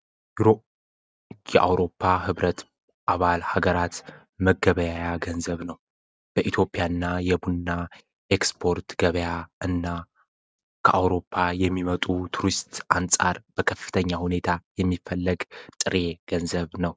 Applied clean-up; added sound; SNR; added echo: none; none; none; none.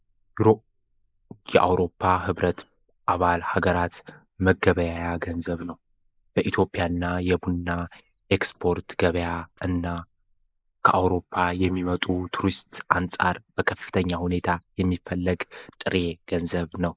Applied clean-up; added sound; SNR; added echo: neural mask model Resemble Enhance denoiser.